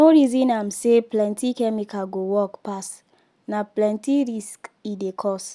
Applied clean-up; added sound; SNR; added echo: none; none; none; none.